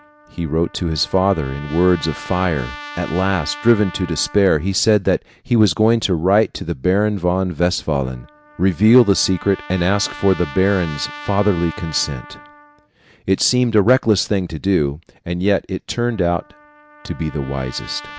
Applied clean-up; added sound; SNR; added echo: none; Trumpet; 19 dB; none.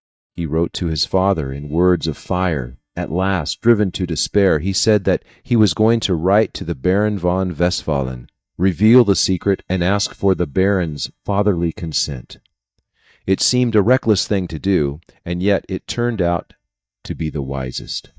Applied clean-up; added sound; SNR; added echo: neural mask model DeepFilterNet 3.